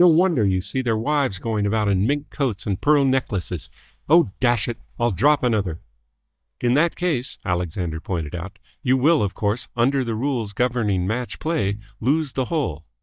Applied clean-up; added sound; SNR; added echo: neural mask model DeepFilterNet 3.